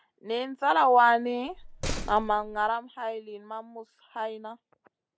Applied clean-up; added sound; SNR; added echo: none; Slam; 8 dB; none.